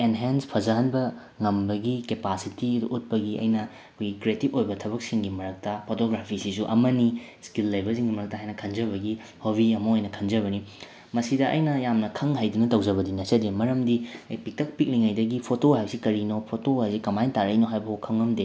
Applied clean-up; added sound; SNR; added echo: none; none; none; none.